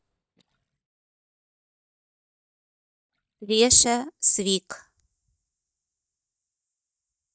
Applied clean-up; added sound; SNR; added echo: neural mask model DeepFilterNet 3.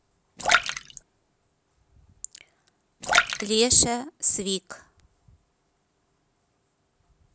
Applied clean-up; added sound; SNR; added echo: none; Splash, splatter; -1 dB; none.